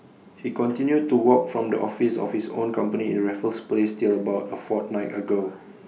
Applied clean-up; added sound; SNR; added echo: none; none; none; none.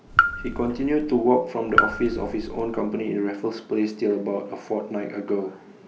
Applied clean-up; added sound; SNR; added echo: none; Raindrop / Drip; 1 dB; none.